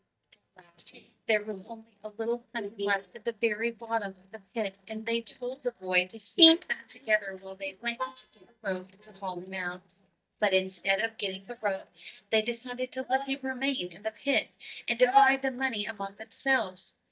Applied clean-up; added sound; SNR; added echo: neural mask model DeepFilterNet 3.